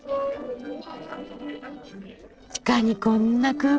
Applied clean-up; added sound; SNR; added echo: neural separator model SepFormer DNS4.